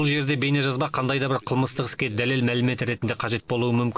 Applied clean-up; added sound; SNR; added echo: none; none; none; none.